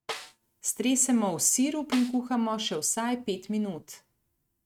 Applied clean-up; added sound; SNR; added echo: neural mask model RNNoise.